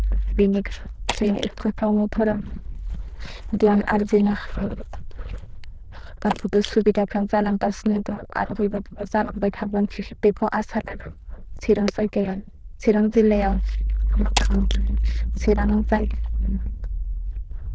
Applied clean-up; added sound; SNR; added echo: neural diffusion model UNIVERSE++.